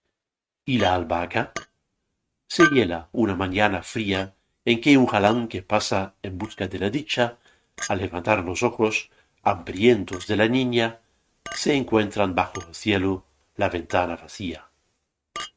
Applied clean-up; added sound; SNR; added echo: neural mask model RNNoise.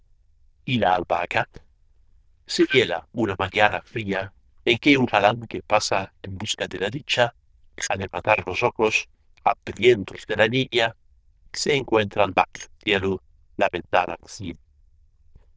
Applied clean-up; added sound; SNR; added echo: neural diffusion model UNIVERSE++.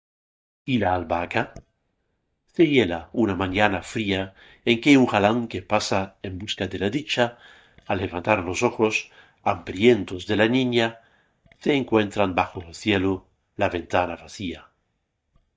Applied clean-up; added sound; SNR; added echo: neural mask model DeepFilterNet 3.